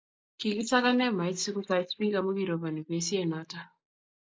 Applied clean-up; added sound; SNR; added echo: neural mask model Resemble Enhance denoiser.